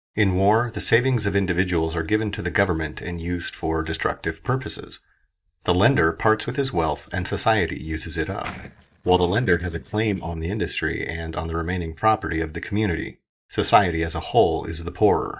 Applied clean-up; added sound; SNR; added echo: neural mask model DeepFilterNet 3.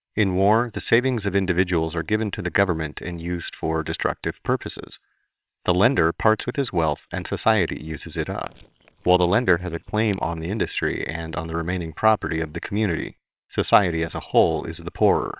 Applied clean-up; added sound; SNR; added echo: neural separator model SepFormer WHAMR!.